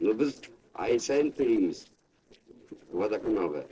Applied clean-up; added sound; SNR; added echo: neural separator model SepFormer DNS4.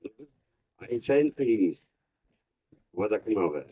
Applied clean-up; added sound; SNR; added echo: neural mask model DeepFilterNet 3.